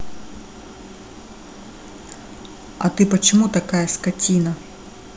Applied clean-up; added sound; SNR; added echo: none; none; none; none.